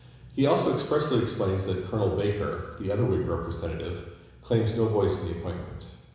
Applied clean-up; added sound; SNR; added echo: none; none; none; reverberation time 1.0 s.